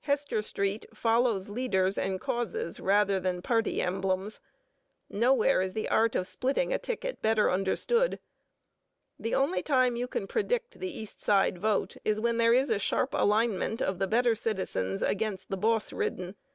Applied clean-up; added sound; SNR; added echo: none; none; none; none.